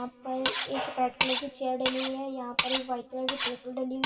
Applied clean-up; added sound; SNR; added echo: none; Cutlery, silverware; -4 dB; reverberation time 2.8 s.